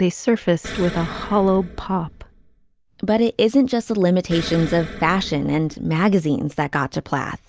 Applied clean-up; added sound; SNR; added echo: none; Explosion; 14 dB; none.